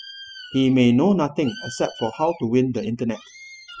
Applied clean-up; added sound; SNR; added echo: classical method spectral subtraction.